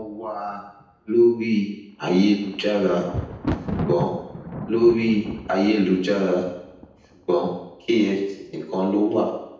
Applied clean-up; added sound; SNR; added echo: none; Thunder; 12 dB; reverberation time 0.9 s.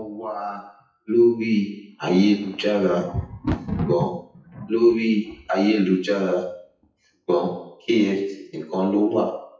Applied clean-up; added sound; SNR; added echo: classical method WPE with log-MMSE.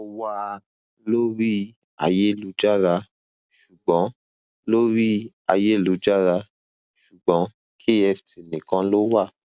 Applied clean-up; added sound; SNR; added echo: none; none; none; none.